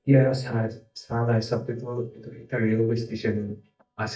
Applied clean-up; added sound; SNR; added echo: neural mask model DeepFilterNet 3.